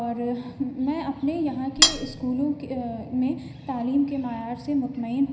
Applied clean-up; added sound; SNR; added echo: none; Cutlery, silverware; -5 dB; reverberation time 0.9 s.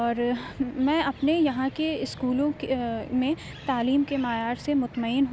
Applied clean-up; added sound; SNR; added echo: none; none; none; none.